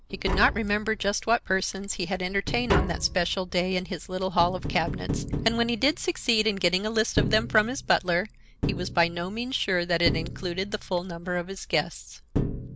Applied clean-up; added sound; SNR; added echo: none; Tap; 6 dB; none.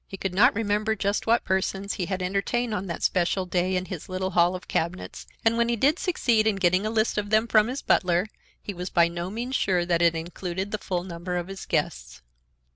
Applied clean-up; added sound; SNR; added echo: none; none; none; none.